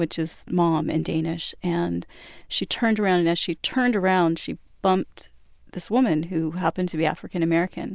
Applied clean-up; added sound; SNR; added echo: none; none; none; none.